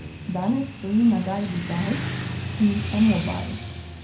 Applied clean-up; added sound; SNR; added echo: none; Motorcycle / Traffic noise, roadway noise; 7 dB; reverberation time 0.4 s.